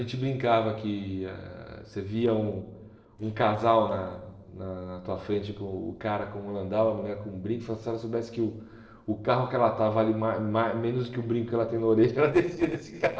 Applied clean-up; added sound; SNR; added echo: neural separator model SepFormer DNS4.